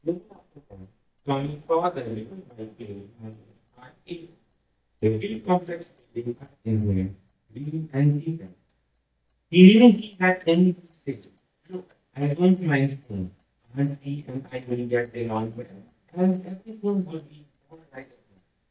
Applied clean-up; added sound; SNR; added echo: neural mask model DeepFilterNet 3.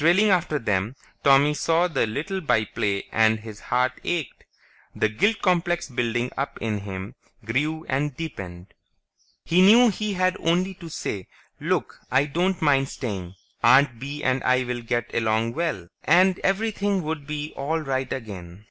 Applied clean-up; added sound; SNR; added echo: none; none; none; none.